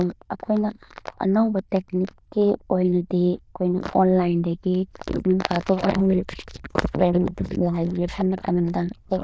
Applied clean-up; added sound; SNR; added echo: neural diffusion model UNIVERSE++.